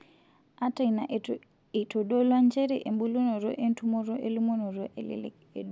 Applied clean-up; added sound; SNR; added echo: none; none; none; none.